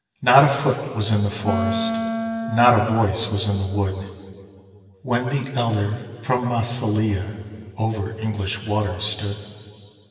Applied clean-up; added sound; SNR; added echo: none; Wind instrument, woodwind instrument; 4 dB; reverberation time 2.6 s.